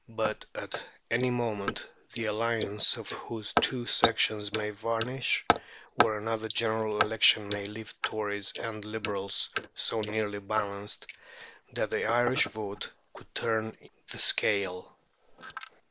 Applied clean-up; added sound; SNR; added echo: neural mask model Resemble Enhance denoiser.